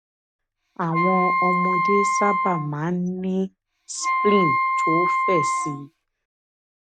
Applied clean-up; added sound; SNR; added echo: none; Wind instrument, woodwind instrument; -3 dB; none.